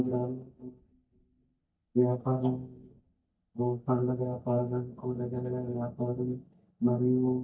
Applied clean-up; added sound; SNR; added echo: neural mask model DeepFilterNet 3.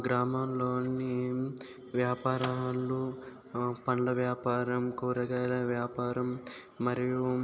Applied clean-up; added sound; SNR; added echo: none; none; none; none.